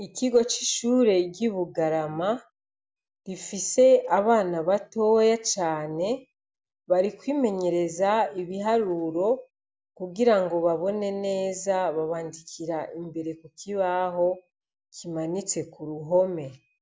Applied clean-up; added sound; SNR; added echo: none; none; none; none.